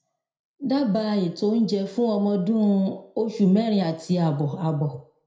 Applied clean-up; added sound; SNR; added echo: none; none; none; reverberation time 0.4 s.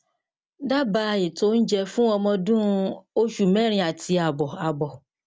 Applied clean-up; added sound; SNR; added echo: none; none; none; none.